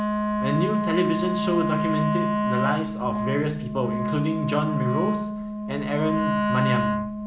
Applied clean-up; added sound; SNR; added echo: none; Wind instrument, woodwind instrument; -1 dB; none.